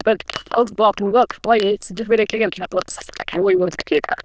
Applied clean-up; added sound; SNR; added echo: neural diffusion model UNIVERSE++.